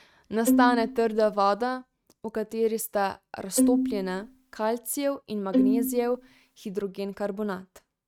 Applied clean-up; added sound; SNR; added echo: neural mask model RNNoise.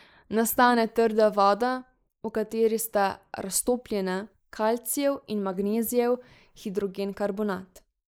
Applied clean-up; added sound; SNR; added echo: neural mask model Resemble Enhance denoiser.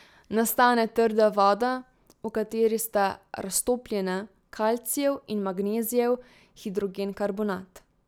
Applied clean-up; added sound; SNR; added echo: none; none; none; none.